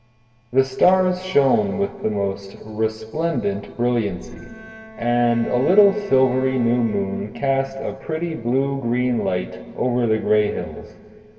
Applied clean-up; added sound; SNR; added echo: none; Bowed string instrument; 20 dB; reverberation time 2.0 s.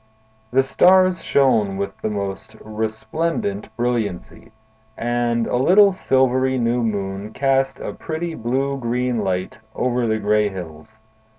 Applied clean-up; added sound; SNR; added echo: none; none; none; none.